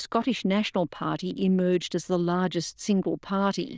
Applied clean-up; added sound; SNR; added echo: neural diffusion model UNIVERSE++.